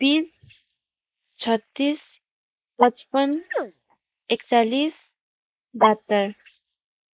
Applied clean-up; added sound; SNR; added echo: neural mask model Resemble Enhance denoiser.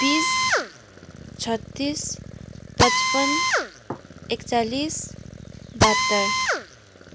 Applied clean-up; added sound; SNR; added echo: none; Drill; -3 dB; none.